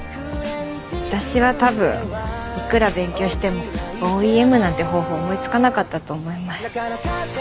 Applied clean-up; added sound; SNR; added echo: none; none; none; none.